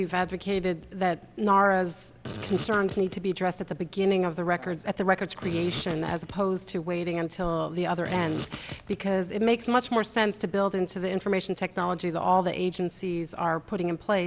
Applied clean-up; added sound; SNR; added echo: none; Fart; 11 dB; none.